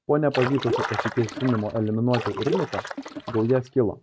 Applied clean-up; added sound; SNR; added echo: neural mask model RNNoise.